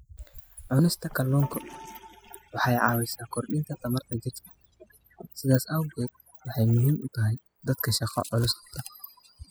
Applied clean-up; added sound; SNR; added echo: classical method spectral subtraction.